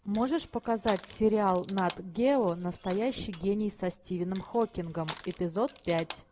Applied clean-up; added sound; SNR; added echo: none; Crushing; 19 dB; none.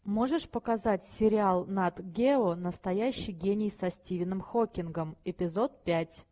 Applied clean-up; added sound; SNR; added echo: none; none; none; none.